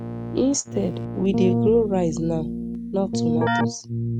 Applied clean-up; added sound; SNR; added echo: neural mask model RNNoise.